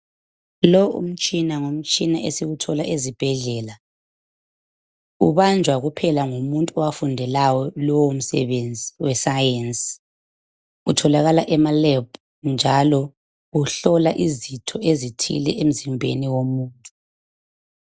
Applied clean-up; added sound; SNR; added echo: none; none; none; none.